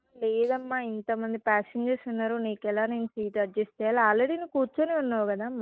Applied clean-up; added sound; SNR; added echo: neural mask model DeepFilterNet 3.